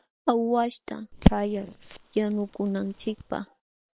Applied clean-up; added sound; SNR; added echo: neural separator model SepFormer WHAM!.